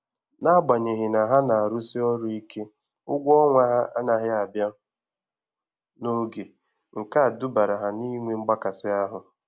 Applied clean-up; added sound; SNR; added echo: none; none; none; none.